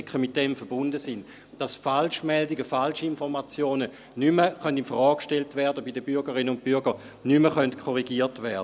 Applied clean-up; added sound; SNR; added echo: none; none; none; none.